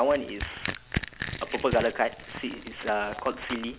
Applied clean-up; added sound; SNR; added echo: none; Crushing; 7 dB; none.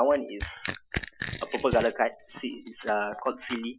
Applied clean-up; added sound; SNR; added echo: classical method Wiener filter.